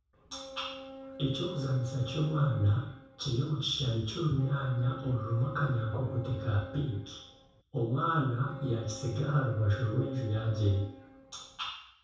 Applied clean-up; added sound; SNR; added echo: none; Boat, Water vehicle; 14 dB; reverberation time 0.7 s.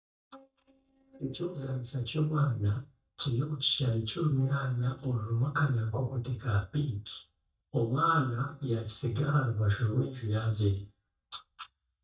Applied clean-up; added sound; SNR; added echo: neural mask model DeepFilterNet 3.